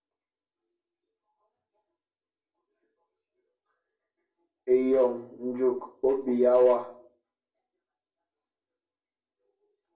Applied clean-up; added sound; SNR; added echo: none; none; none; reverberation time 0.3 s.